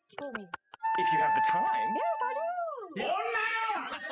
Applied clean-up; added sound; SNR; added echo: classical method spectral subtraction.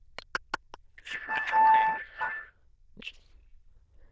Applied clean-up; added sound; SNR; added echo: neural diffusion model UNIVERSE++.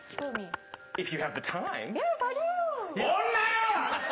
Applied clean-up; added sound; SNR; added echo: none; none; none; none.